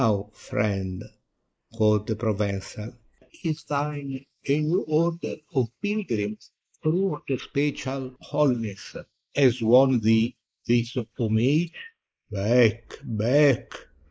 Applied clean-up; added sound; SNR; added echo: neural mask model Resemble Enhance denoiser.